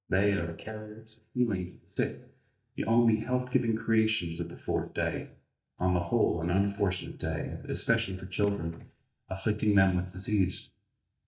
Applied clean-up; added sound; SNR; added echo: neural mask model DeepFilterNet 3.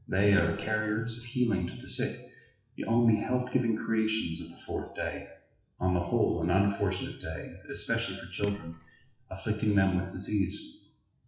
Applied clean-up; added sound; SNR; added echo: classical method WPE with log-MMSE.